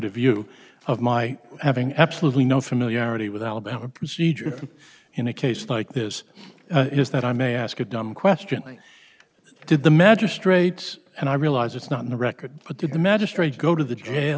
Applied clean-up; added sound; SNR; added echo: none; none; none; none.